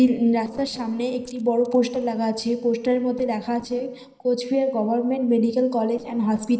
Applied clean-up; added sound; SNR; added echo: neural separator model SepFormer DNS4.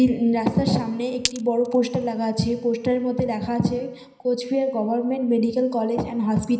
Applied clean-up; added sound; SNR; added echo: none; Glass; 10 dB; reverberation time 0.9 s.